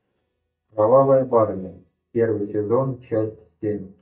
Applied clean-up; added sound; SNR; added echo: neural mask model DeepFilterNet 3.